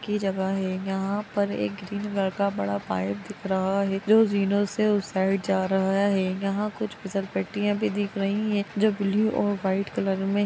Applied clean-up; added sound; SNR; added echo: none; none; none; none.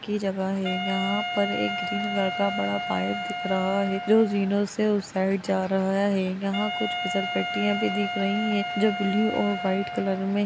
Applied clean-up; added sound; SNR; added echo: none; Wind instrument, woodwind instrument; 6 dB; none.